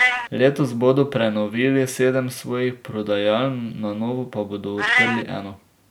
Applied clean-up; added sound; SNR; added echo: none; Meow; 6 dB; none.